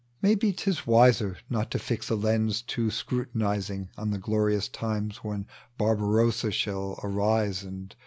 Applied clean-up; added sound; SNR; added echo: none; none; none; none.